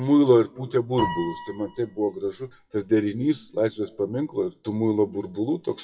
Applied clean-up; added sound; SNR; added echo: classical method WPE with log-MMSE.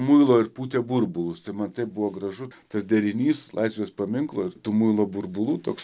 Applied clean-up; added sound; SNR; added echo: none; none; none; none.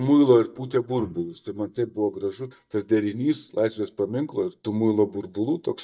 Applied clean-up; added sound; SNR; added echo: neural mask model DeepFilterNet 3.